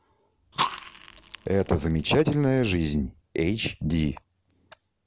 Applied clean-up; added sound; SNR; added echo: none; Fire; 7 dB; none.